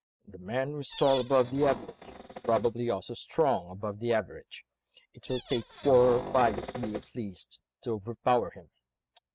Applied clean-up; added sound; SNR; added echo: neural mask model RNNoise.